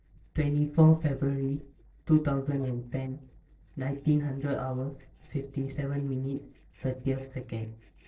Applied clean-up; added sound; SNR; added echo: neural separator model SepFormer DNS4.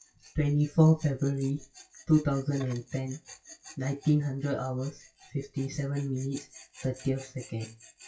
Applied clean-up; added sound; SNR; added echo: classical method WPE with log-MMSE.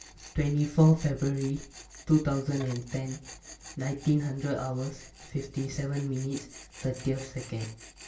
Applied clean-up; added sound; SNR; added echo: none; Tools; 19 dB; reverberation time 0.3 s.